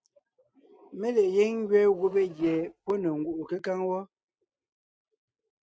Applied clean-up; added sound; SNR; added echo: neural mask model RNNoise.